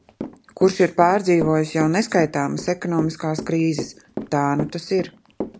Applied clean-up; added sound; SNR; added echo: none; Walk, footsteps / Run; 12 dB; none.